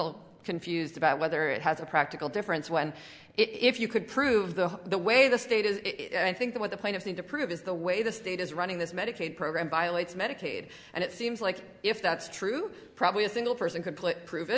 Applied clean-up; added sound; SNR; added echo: none; none; none; none.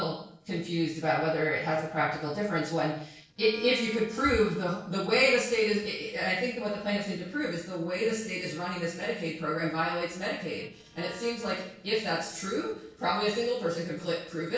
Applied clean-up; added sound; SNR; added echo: neural separator model SepFormer DNS4.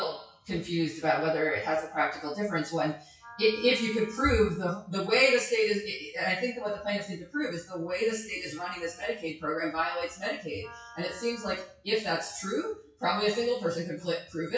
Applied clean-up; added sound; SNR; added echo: classical method WPE with log-MMSE.